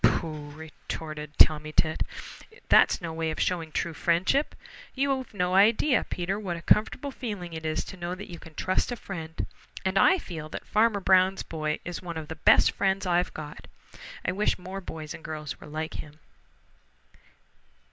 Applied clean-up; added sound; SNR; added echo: none; none; none; none.